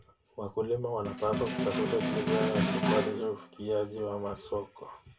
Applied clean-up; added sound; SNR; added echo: none; Snare drum; -1 dB; reverberation time 0.2 s.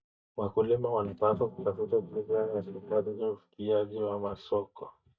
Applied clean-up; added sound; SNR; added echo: neural mask model DeepFilterNet 3.